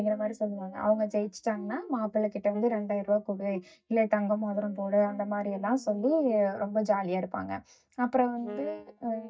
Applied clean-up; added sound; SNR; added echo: neural mask model DeepFilterNet 3.